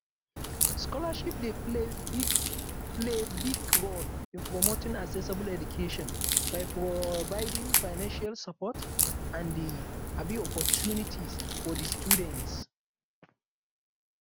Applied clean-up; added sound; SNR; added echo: none; Crack; -5 dB; none.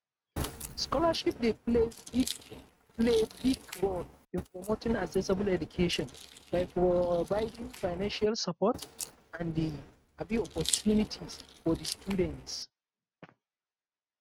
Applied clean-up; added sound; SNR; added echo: neural mask model RNNoise.